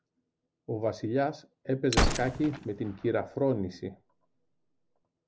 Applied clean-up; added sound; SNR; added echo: none; Gunshot, gunfire; 1 dB; none.